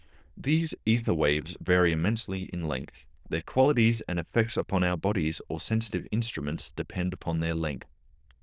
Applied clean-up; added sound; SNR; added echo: neural diffusion model UNIVERSE++.